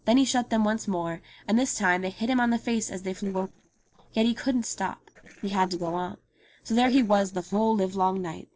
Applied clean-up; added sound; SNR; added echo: neural separator model SepFormer DNS4.